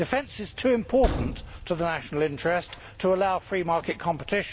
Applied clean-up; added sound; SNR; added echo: none; Train; 10 dB; none.